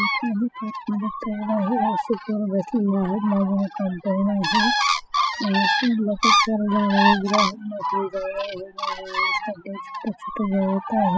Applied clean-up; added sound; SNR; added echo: classical method spectral subtraction.